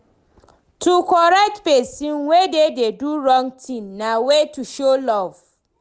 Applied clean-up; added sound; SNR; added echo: none; none; none; none.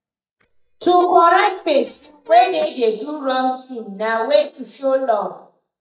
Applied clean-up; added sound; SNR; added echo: neural mask model DeepFilterNet 3.